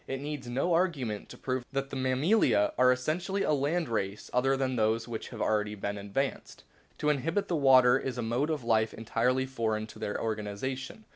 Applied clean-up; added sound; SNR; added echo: none; none; none; none.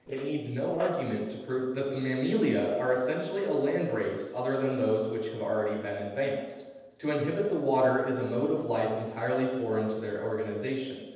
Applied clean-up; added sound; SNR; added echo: neural separator model SepFormer DNS4.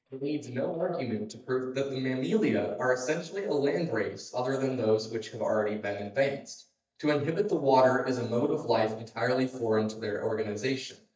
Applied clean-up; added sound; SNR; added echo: neural mask model DeepFilterNet 3.